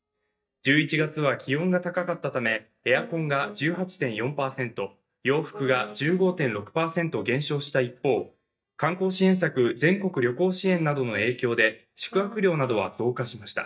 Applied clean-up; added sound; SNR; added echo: neural mask model DeepFilterNet 3.